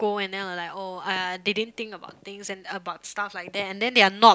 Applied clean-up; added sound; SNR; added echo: none; none; none; none.